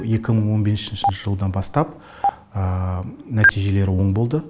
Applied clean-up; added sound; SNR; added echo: none; Stream; 5 dB; none.